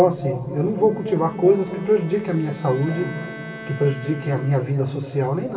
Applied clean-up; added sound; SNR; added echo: none; Bowed string instrument; 19 dB; reverberation time 2.8 s.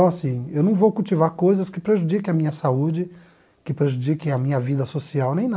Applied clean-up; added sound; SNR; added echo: none; none; none; none.